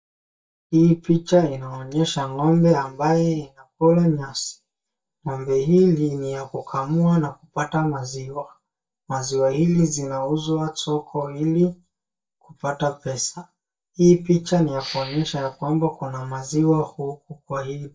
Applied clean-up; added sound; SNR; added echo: neural mask model DeepFilterNet 3.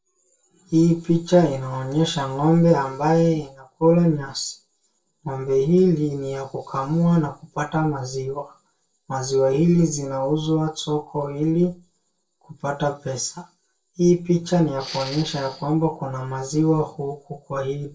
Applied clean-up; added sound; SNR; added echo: neural separator model SepFormer DNS4.